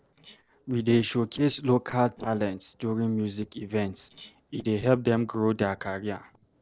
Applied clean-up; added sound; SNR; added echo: neural separator model SepFormer DNS4.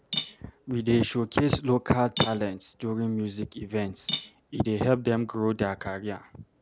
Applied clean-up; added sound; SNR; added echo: none; Cutlery, silverware / Dishes, pots, and pans; 12 dB; none.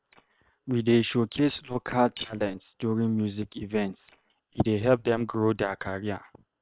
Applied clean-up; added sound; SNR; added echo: neural separator model SepFormer WHAM!.